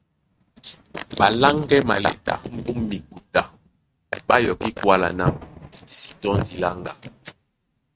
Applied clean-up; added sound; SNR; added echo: neural mask model RNNoise.